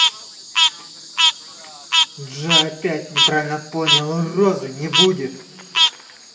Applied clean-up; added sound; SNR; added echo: none; Frog; -4 dB; reverberation time 1.3 s.